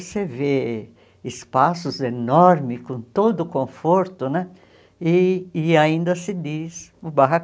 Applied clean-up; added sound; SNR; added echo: none; none; none; none.